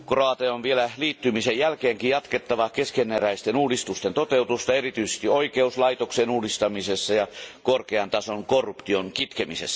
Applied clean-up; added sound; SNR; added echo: none; none; none; none.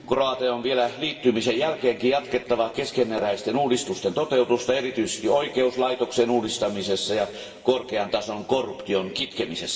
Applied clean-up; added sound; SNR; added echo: none; none; none; reverberation time 2.4 s.